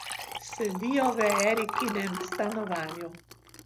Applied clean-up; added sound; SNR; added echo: none; Liquid; 5 dB; none.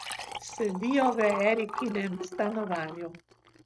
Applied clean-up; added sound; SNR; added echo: neural mask model RNNoise.